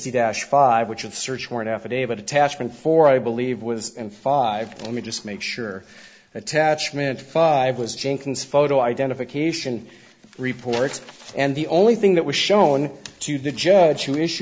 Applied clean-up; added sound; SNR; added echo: none; none; none; none.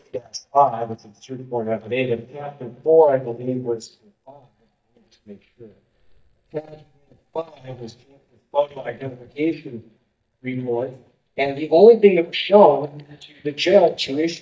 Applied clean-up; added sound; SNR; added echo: neural mask model DeepFilterNet 3.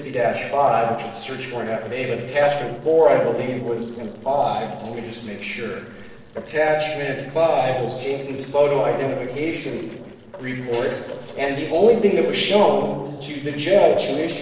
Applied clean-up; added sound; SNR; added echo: neural separator model SepFormer DNS4.